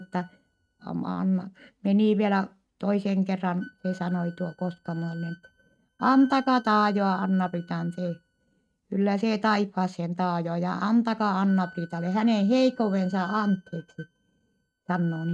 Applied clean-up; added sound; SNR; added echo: neural mask model RNNoise.